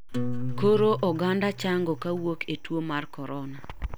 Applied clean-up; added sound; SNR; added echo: none; Acoustic guitar; 8 dB; none.